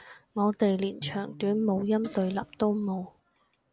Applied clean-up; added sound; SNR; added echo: none; Bowed string instrument + Fart; 18 dB; none.